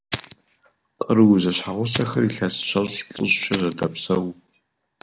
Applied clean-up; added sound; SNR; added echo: none; Fire; 16 dB; none.